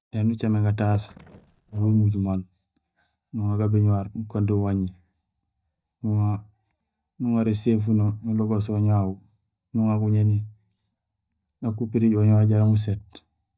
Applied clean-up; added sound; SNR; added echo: neural mask model DeepFilterNet 3.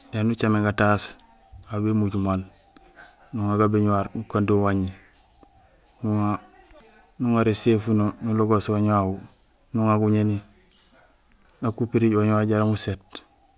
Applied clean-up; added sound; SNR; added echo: none; none; none; none.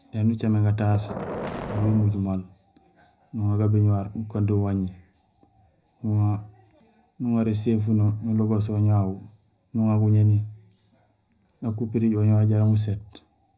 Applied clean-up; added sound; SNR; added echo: none; Boom; 10 dB; reverberation time 0.4 s.